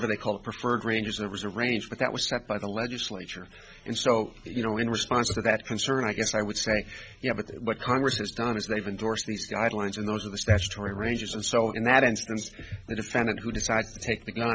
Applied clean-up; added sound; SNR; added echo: none; none; none; none.